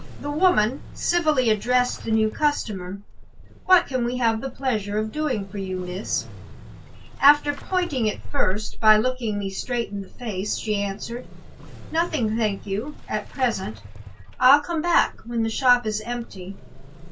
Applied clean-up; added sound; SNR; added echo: none; Engine starting / Motorcycle; 19 dB; reverberation time 0.1 s.